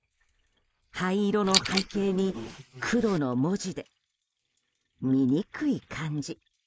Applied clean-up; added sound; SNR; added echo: neural mask model Resemble Enhance denoiser.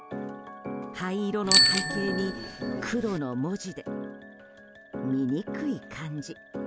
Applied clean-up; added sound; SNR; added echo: none; Bicycle bell; -2 dB; none.